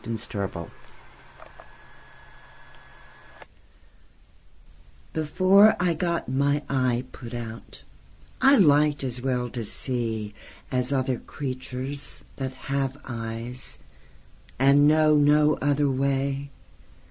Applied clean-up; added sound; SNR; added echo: none; none; none; none.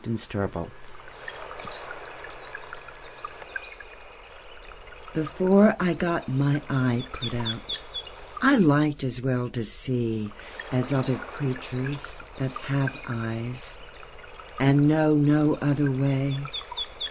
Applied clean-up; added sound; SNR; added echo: none; Water / Bird; 13 dB; none.